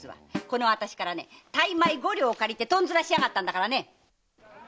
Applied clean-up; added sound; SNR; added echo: none; Snare drum; 14 dB; none.